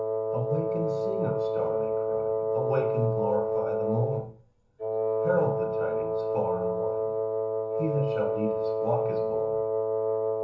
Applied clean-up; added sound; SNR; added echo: none; Wind instrument, woodwind instrument; -5 dB; reverberation time 0.7 s.